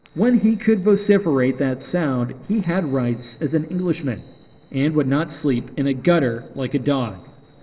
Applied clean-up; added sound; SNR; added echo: neural separator model SepFormer DNS4.